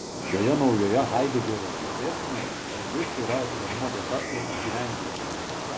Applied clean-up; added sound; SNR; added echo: neural mask model Resemble Enhance denoiser.